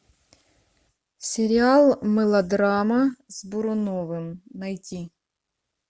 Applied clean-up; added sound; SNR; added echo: none; none; none; none.